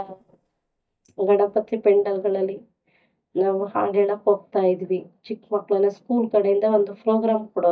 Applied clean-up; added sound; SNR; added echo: neural mask model DeepFilterNet 3.